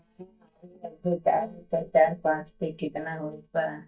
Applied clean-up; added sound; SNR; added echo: neural mask model DeepFilterNet 3.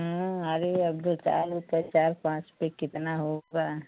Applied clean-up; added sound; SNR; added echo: none; none; none; none.